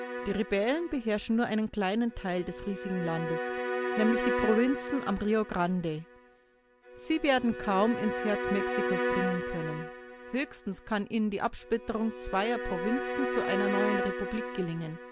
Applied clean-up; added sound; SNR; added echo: none; Bowed string instrument; 4 dB; none.